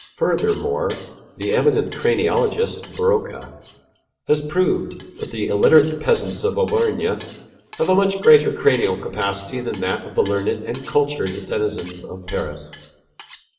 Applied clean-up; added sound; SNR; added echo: none; Cutlery, silverware; 20 dB; reverberation time 0.8 s.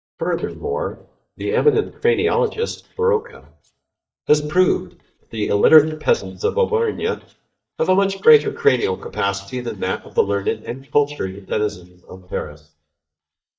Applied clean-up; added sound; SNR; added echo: neural mask model DeepFilterNet 3.